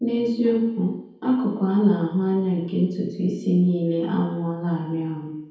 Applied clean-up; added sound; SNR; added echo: none; none; none; reverberation time 1.8 s.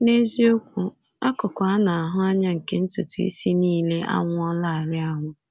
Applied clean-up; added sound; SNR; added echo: none; none; none; none.